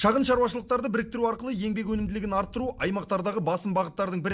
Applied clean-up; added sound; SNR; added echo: none; none; none; none.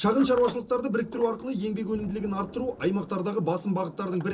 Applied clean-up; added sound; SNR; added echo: none; Sliding door; 18 dB; reverberation time 0.2 s.